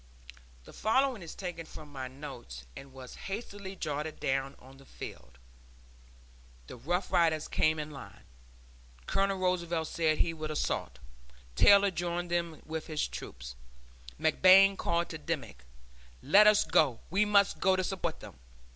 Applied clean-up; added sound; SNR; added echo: none; none; none; none.